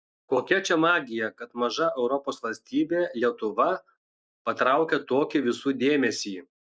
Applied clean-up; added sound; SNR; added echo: none; none; none; none.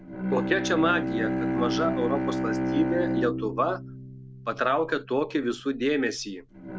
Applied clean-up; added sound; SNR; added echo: none; Bowed string instrument; 2 dB; none.